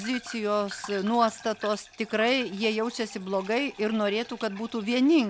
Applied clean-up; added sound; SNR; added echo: none; Bathtub (filling or washing) / Gurgling; 18 dB; none.